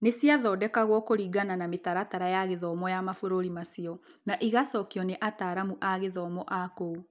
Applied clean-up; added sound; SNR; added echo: none; none; none; none.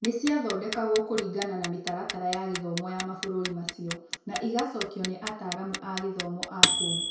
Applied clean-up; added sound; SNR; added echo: none; Clock; 2 dB; reverberation time 0.6 s.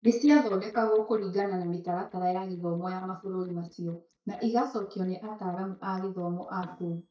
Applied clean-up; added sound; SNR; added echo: neural mask model DeepFilterNet 3.